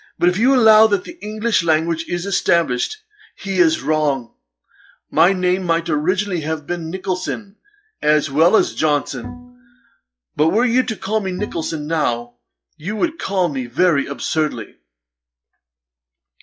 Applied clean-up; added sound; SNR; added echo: classical method log-MMSE.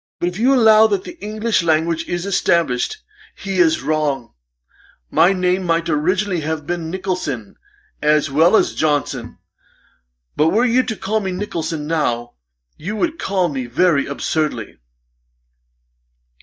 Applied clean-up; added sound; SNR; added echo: neural mask model DeepFilterNet 3.